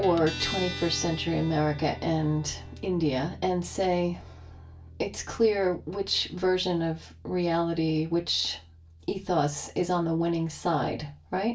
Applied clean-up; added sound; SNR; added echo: none; Guitar; 14 dB; reverberation time 0.2 s.